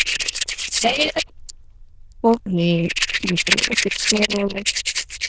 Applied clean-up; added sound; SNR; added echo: neural diffusion model UNIVERSE++.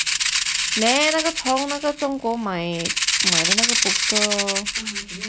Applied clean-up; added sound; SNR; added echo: none; Rattle (instrument); -3 dB; none.